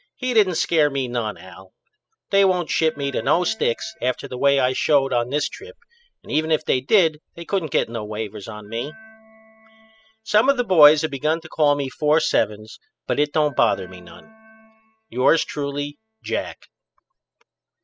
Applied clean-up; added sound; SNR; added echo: classical method spectral subtraction.